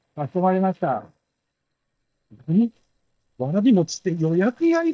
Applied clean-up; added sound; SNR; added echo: neural mask model DeepFilterNet 3.